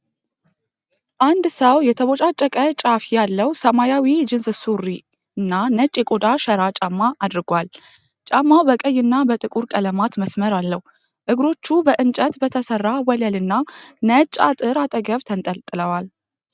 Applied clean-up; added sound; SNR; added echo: none; none; none; none.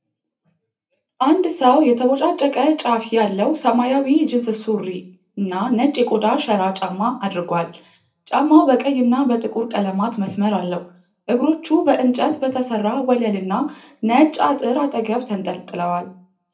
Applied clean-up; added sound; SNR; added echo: none; none; none; reverberation time 0.3 s.